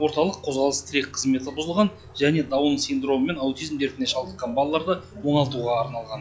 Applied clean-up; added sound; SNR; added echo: classical method log-MMSE.